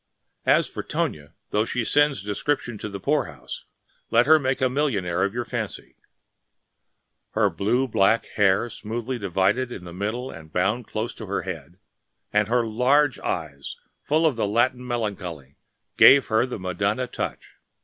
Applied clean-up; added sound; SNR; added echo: none; none; none; none.